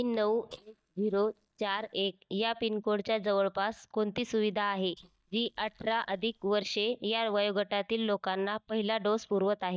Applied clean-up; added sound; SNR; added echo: neural mask model DeepFilterNet 3.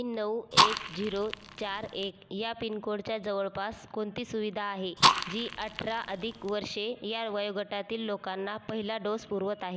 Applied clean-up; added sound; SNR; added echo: none; Fire; -4 dB; none.